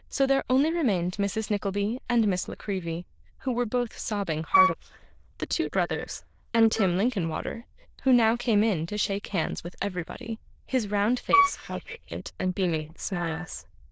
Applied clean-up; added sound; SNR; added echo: neural diffusion model UNIVERSE++.